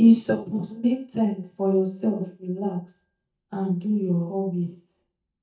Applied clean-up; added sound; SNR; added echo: neural mask model DeepFilterNet 3.